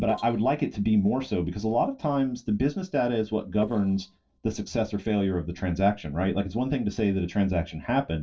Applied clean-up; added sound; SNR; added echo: neural separator model SepFormer DNS4.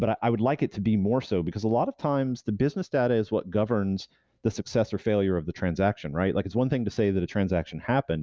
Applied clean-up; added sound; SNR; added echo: none; none; none; none.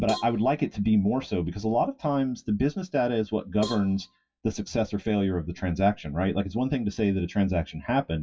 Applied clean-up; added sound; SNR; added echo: classical method WPE with log-MMSE.